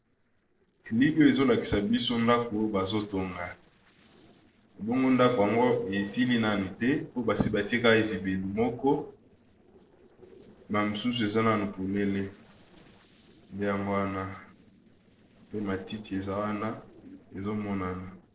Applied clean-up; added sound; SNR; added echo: neural separator model SepFormer DNS4.